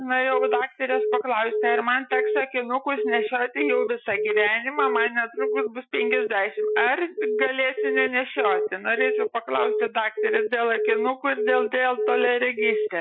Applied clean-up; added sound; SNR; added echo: classical method Wiener filter.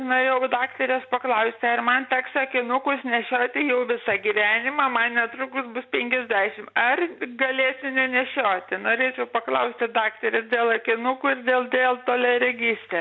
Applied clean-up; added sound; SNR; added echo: none; none; none; none.